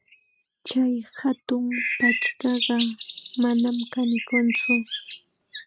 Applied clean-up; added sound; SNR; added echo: neural mask model RNNoise.